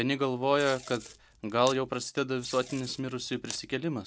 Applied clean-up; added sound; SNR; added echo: none; Packing tape, duct tape; 17 dB; none.